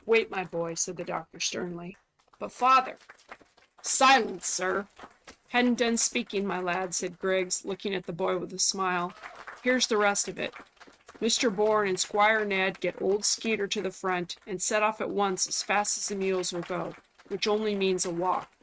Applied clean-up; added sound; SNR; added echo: neural mask model RNNoise.